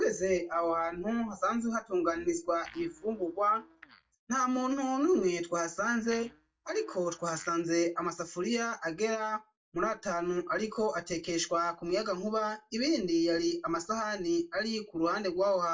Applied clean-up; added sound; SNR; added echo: neural mask model DeepFilterNet 3.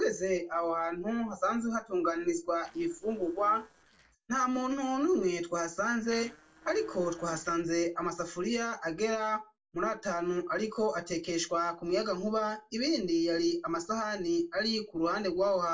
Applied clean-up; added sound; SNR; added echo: neural separator model SepFormer DNS4.